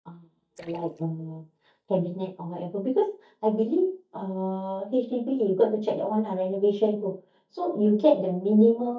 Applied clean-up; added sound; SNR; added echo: neural mask model DeepFilterNet 3.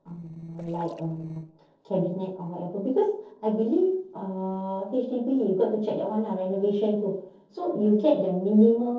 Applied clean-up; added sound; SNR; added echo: neural separator model SepFormer DNS4.